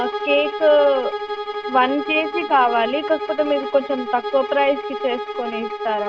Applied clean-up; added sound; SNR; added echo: none; Bowed string instrument; 7 dB; none.